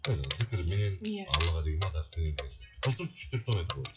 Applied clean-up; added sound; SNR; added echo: classical method WPE with log-MMSE.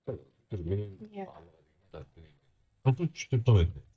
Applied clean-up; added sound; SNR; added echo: neural mask model DeepFilterNet 3.